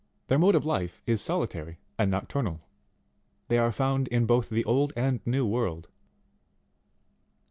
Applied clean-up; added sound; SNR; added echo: none; none; none; none.